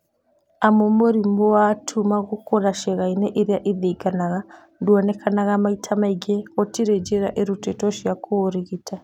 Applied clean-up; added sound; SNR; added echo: none; none; none; none.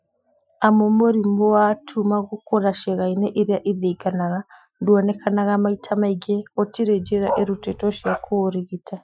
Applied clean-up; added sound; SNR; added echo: classical method Wiener filter.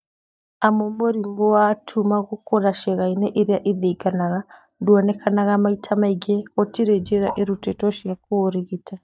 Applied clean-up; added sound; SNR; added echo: neural mask model DeepFilterNet 3.